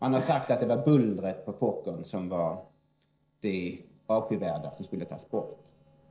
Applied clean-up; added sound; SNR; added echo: neural separator model SepFormer DNS4.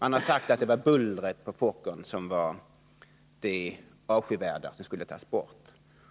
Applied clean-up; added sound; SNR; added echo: none; none; none; none.